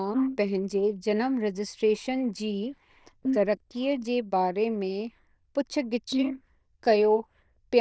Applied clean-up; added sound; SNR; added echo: neural diffusion model UNIVERSE++.